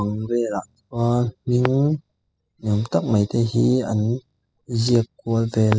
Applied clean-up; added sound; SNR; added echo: classical method spectral subtraction.